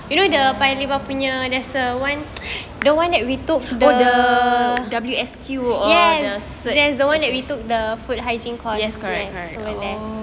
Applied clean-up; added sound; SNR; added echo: none; none; none; none.